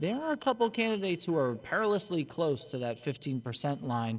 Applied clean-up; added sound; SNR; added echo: neural separator model SepFormer DNS4.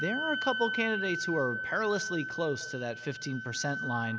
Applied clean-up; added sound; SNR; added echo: none; Wind instrument, woodwind instrument; 3 dB; none.